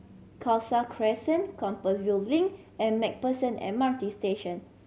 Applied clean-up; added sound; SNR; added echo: none; none; none; none.